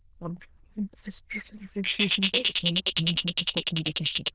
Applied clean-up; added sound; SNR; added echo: neural diffusion model UNIVERSE++.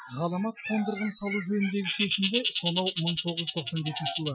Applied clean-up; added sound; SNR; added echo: classical method Wiener filter.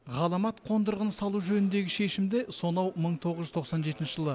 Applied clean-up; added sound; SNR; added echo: none; none; none; none.